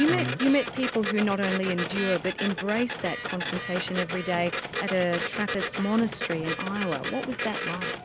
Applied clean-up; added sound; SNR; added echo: none; Printer; 4 dB; none.